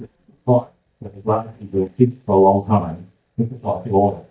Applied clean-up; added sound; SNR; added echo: neural mask model DeepFilterNet 3.